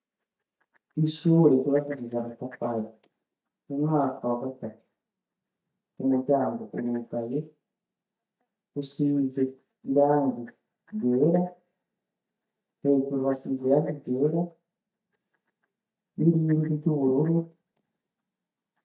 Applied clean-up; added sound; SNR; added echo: neural mask model DeepFilterNet 3.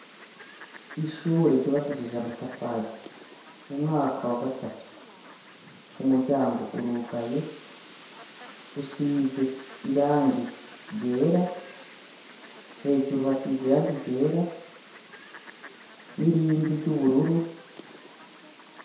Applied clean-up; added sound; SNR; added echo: none; Fowl; 19 dB; reverberation time 0.7 s.